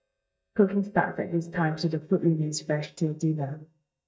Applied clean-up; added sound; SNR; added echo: neural mask model DeepFilterNet 3.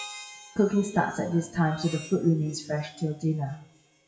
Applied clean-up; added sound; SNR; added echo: classical method WPE with log-MMSE.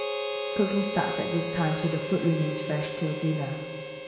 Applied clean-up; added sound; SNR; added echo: none; Harmonica; 4 dB; reverberation time 2.1 s.